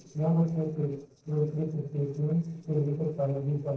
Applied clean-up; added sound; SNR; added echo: neural separator model SepFormer DNS4.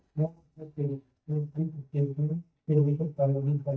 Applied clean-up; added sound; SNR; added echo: neural mask model DeepFilterNet 3.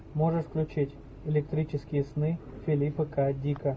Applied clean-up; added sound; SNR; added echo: none; none; none; none.